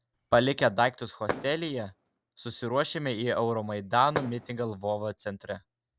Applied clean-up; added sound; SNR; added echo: none; Fireworks; 12 dB; none.